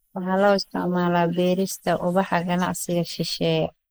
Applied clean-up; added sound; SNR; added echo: neural mask model Resemble Enhance denoiser.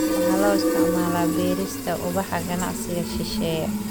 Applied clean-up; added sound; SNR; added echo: none; Fill (with liquid); -2 dB; none.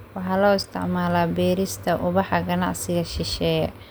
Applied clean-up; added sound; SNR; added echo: none; none; none; none.